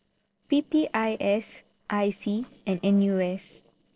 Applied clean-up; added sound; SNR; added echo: neural separator model SepFormer DNS4.